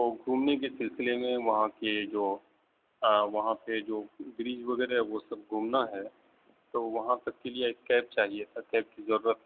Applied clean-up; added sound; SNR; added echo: none; none; none; none.